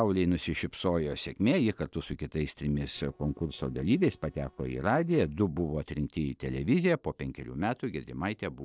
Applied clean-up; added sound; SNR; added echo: neural separator model SepFormer DNS4.